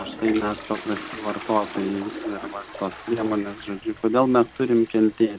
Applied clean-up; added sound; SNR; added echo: none; Toilet flush; 14 dB; none.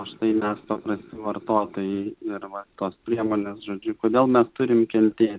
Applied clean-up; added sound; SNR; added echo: none; none; none; none.